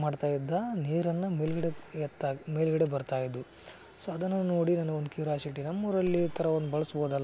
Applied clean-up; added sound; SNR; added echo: none; Gunshot, gunfire; 17 dB; none.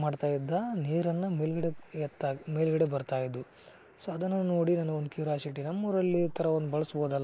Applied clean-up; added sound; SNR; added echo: neural mask model Resemble Enhance denoiser.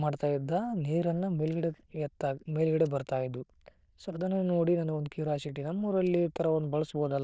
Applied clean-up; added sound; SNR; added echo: neural diffusion model UNIVERSE++.